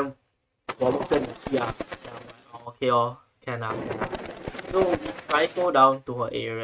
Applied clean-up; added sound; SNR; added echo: neural mask model RNNoise.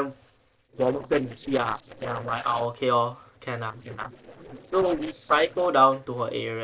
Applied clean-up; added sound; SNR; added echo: neural separator model SepFormer DNS4.